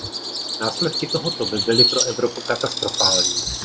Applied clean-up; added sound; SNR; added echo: none; Bird vocalization, bird call, bird song; -2 dB; none.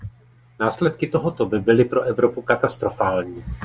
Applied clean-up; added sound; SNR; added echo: none; none; none; none.